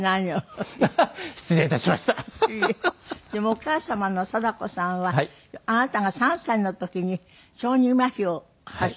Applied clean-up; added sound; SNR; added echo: none; none; none; none.